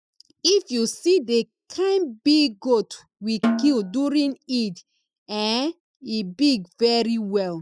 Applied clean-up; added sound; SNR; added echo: classical method spectral subtraction.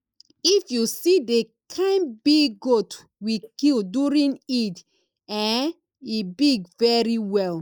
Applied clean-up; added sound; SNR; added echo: neural mask model Resemble Enhance denoiser.